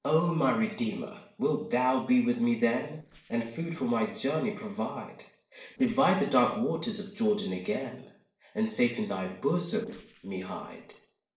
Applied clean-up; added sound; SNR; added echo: neural separator model SepFormer DNS4.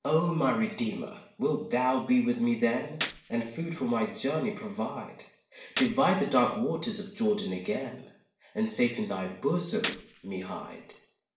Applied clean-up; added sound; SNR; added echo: none; Gunshot, gunfire; 11 dB; reverberation time 0.6 s.